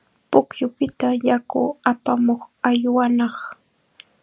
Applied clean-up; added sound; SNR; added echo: none; none; none; none.